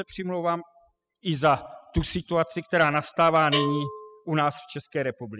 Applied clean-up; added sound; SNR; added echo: classical method spectral subtraction.